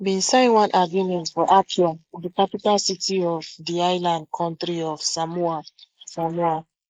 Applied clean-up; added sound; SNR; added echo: neural mask model Resemble Enhance denoiser.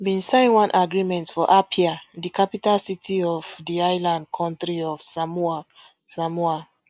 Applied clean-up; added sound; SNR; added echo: none; none; none; none.